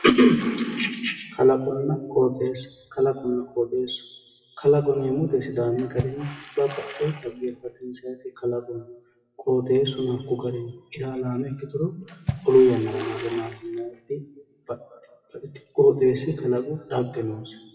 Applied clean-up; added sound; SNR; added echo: classical method WPE with log-MMSE.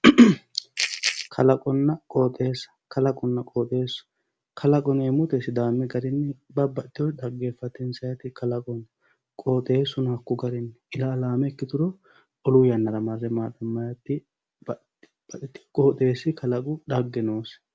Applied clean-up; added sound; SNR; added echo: none; none; none; none.